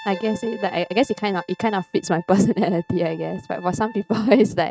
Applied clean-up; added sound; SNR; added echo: neural mask model RNNoise.